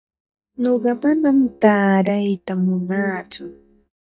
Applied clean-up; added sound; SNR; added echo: neural mask model DeepFilterNet 3.